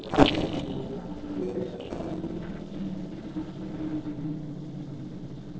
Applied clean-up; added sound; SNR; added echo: neural separator model SepFormer DNS4.